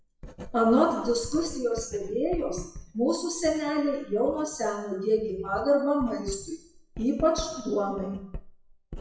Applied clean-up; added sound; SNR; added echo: classical method WPE with log-MMSE.